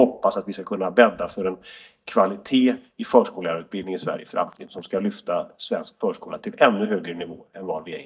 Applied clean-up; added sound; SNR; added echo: neural mask model DeepFilterNet 3.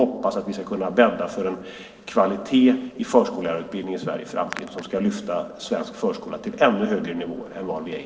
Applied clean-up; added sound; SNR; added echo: neural separator model SepFormer DNS4.